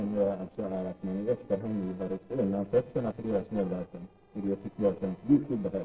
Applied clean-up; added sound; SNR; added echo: neural separator model SepFormer DNS4.